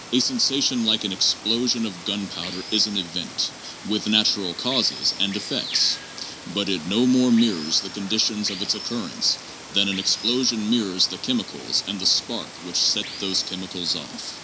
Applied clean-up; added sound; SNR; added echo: none; Water; 13 dB; none.